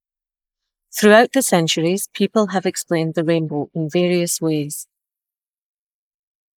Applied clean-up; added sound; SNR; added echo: neural mask model Resemble Enhance denoiser.